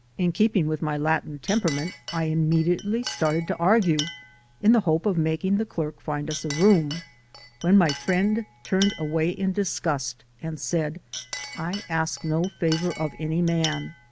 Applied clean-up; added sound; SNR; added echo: none; Chink, clink; 15 dB; none.